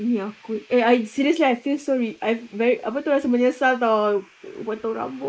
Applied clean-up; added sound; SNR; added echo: neural mask model Resemble Enhance denoiser.